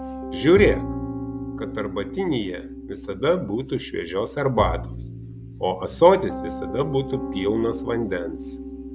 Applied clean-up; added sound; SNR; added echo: none; Bowed string instrument + Piano; 8 dB; none.